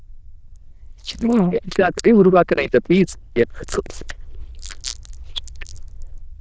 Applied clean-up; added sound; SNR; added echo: neural diffusion model UNIVERSE++.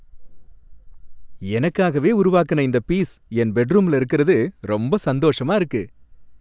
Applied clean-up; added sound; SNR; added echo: none; none; none; none.